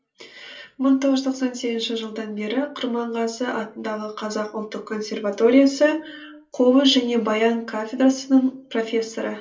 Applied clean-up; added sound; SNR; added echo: none; none; none; reverberation time 0.3 s.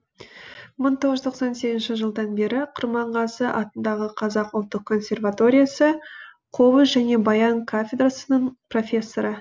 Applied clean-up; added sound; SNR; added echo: none; none; none; none.